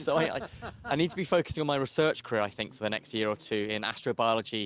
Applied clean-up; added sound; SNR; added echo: none; none; none; none.